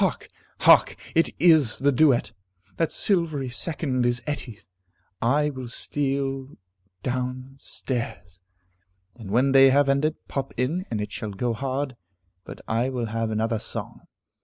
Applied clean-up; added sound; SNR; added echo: neural mask model Resemble Enhance denoiser.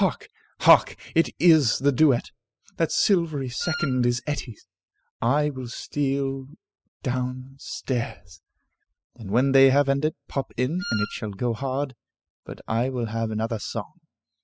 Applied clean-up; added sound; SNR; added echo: classical method spectral subtraction.